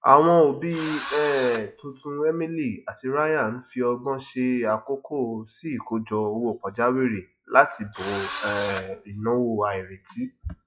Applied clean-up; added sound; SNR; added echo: classical method log-MMSE.